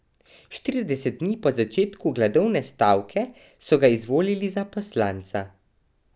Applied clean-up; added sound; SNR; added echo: none; none; none; none.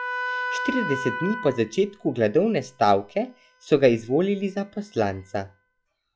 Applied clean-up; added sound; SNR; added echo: classical method log-MMSE.